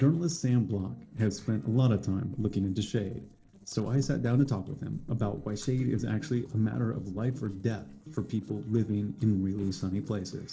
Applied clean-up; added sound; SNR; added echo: neural separator model SepFormer DNS4.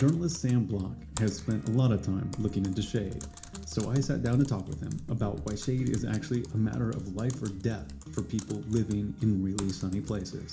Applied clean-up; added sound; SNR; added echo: none; Typing; 17 dB; reverberation time 0.4 s.